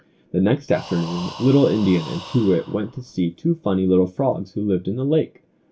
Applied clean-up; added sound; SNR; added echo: none; Breathing; 18 dB; reverberation time 0.2 s.